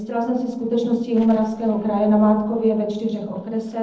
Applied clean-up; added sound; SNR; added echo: neural separator model SepFormer DNS4.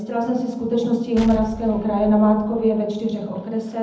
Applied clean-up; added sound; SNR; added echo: none; Explosion; 15 dB; reverberation time 0.8 s.